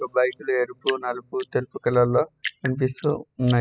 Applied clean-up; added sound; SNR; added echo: classical method spectral subtraction.